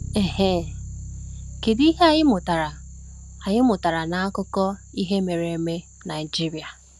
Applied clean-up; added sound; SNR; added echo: none; Bass guitar; 14 dB; none.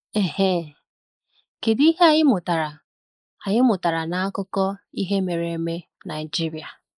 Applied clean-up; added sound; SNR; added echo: neural mask model Resemble Enhance denoiser.